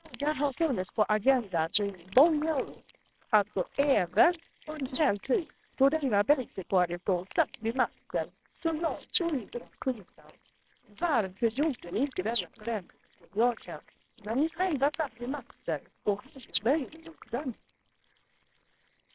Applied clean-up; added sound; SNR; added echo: neural separator model SepFormer WHAMR!.